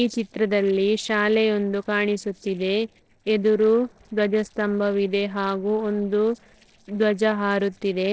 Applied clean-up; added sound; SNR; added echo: neural separator model SepFormer DNS4.